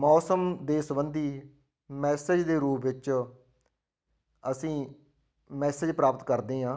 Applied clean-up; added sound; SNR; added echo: none; none; none; none.